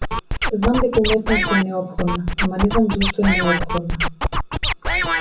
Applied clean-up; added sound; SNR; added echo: none; Scratching (performance technique); 0 dB; reverberation time 0.2 s.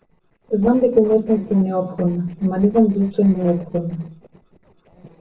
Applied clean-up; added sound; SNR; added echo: neural separator model SepFormer DNS4.